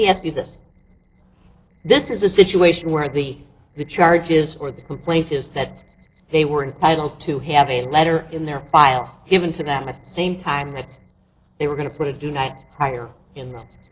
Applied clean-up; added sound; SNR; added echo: neural separator model SepFormer DNS4.